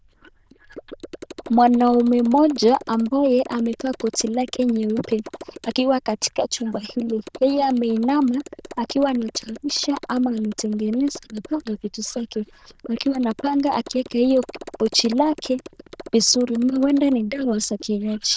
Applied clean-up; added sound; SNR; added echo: neural diffusion model UNIVERSE++.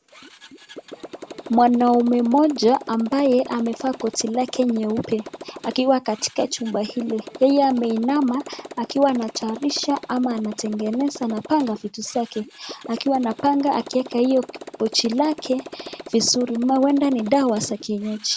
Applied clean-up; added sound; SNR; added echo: none; Motorcycle; 16 dB; none.